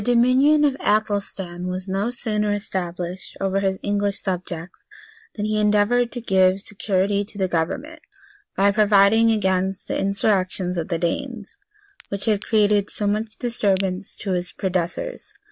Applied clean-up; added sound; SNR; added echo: none; Crack; 16 dB; none.